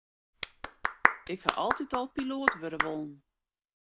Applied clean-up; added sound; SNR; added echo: none; Clapping; -4 dB; none.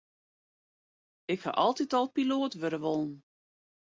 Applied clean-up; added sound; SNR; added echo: none; none; none; none.